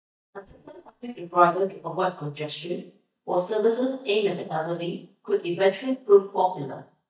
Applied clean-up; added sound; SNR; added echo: neural mask model DeepFilterNet 3.